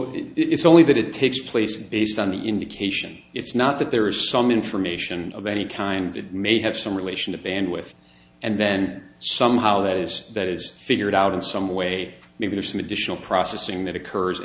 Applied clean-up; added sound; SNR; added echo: none; none; none; none.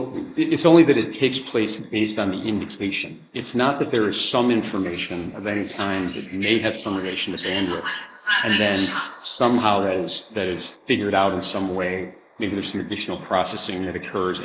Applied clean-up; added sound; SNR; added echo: neural mask model Resemble Enhance denoiser.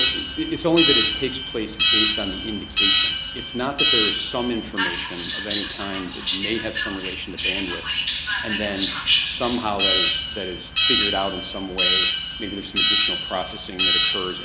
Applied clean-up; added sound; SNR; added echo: none; Alarm; -5 dB; none.